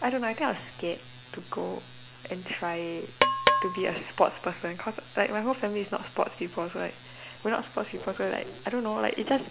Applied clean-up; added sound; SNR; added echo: none; Percussion; -2 dB; none.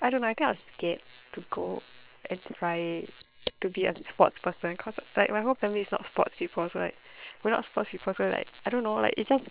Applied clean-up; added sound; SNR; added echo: neural separator model SepFormer WHAM!.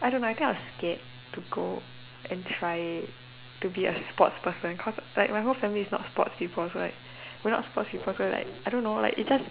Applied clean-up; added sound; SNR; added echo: none; none; none; none.